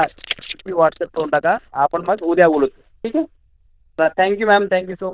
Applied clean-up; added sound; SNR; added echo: neural diffusion model UNIVERSE++.